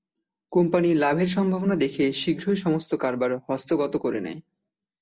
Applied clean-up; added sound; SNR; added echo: none; none; none; none.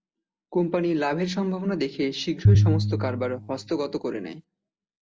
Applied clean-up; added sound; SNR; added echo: none; Piano; -5 dB; none.